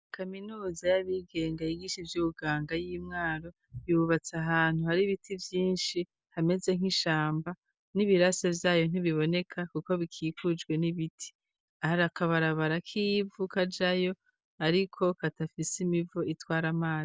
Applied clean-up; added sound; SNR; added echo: none; none; none; none.